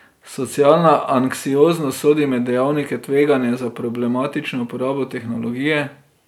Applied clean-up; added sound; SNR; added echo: none; none; none; none.